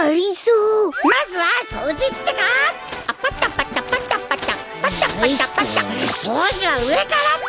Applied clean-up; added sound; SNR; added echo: none; none; none; none.